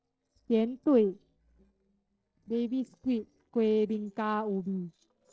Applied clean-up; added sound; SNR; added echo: neural separator model SepFormer DNS4.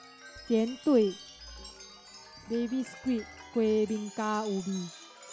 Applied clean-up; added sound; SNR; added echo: none; Chime; 17 dB; none.